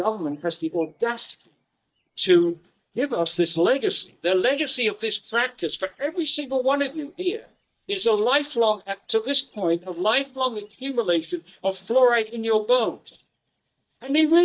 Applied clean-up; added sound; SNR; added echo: neural mask model DeepFilterNet 3.